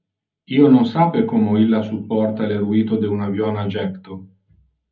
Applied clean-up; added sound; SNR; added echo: none; none; none; reverberation time 0.4 s.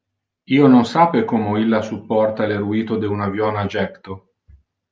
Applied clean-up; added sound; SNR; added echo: none; none; none; none.